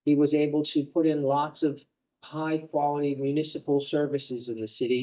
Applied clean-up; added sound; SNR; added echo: neural mask model DeepFilterNet 3.